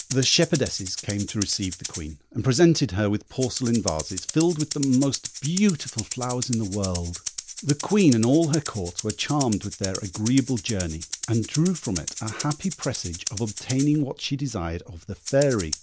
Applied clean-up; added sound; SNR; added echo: none; Rattle (instrument); 11 dB; none.